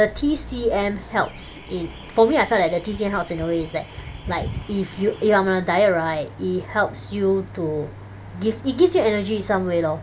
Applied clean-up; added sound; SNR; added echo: none; Alarm / Car; 20 dB; none.